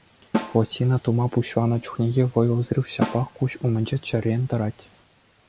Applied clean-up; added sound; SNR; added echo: none; Snare drum; 10 dB; none.